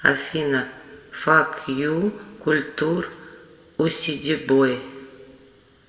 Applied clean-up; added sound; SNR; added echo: none; none; none; reverberation time 1.2 s.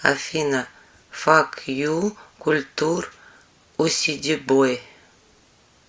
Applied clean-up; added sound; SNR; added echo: none; none; none; none.